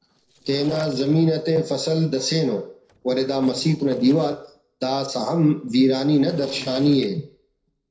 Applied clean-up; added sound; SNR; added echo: neural separator model SepFormer DNS4.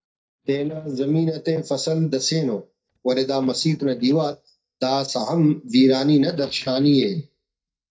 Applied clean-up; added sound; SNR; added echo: neural mask model DeepFilterNet 3.